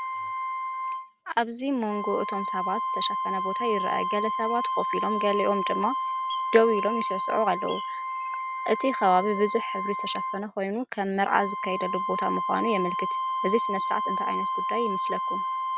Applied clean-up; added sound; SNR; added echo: none; Wind instrument, woodwind instrument; 3 dB; none.